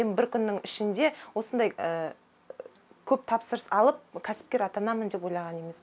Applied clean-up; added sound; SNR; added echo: none; none; none; none.